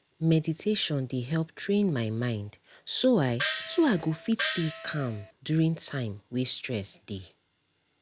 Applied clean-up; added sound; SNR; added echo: none; Gong; 5 dB; none.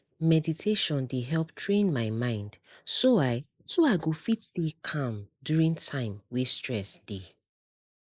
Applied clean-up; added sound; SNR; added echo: neural mask model Resemble Enhance denoiser.